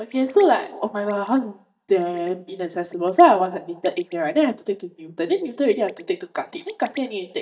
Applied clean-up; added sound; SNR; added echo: neural mask model DeepFilterNet 3.